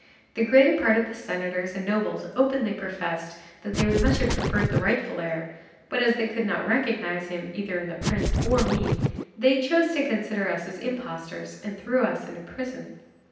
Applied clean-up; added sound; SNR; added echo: none; Scratching (performance technique); -1 dB; reverberation time 0.9 s.